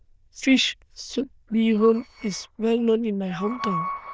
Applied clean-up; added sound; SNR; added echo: neural diffusion model UNIVERSE++.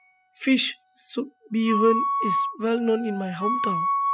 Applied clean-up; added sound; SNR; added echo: classical method spectral subtraction.